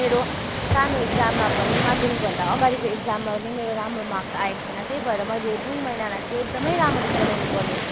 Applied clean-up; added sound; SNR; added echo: none; Waves, surf; 1 dB; none.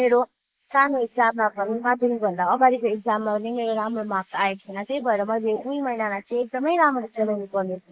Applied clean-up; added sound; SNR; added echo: neural mask model Resemble Enhance denoiser.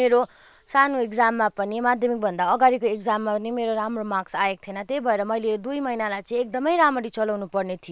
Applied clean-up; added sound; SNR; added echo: none; none; none; none.